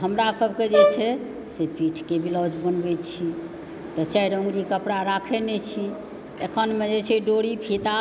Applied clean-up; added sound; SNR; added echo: none; Brass instrument; -1 dB; none.